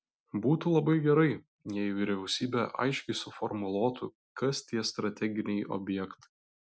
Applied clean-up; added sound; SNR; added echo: none; none; none; none.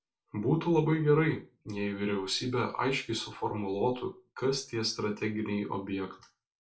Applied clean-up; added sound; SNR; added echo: none; none; none; reverberation time 0.3 s.